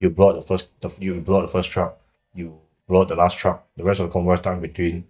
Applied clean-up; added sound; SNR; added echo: neural mask model DeepFilterNet 3.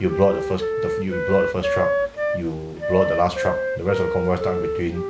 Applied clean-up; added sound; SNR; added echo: none; Wind instrument, woodwind instrument; 1 dB; none.